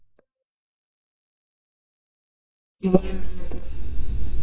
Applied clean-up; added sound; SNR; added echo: neural mask model DeepFilterNet 3.